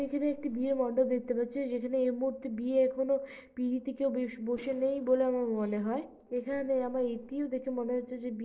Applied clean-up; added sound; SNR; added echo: neural separator model SepFormer DNS4.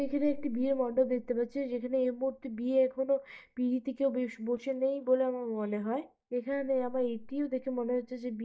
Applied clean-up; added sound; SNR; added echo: neural mask model DeepFilterNet 3.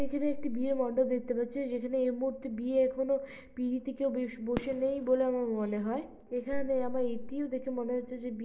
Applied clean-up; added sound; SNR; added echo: none; Fireworks; 15 dB; reverberation time 1.1 s.